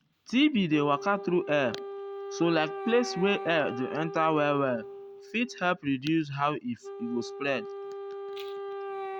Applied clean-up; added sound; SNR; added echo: none; Wind instrument, woodwind instrument; 10 dB; none.